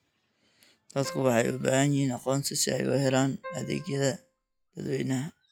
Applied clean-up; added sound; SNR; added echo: classical method log-MMSE.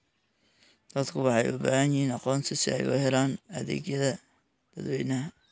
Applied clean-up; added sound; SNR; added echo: none; none; none; none.